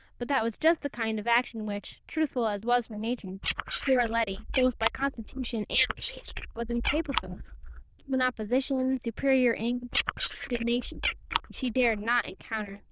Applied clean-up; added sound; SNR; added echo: neural diffusion model UNIVERSE++.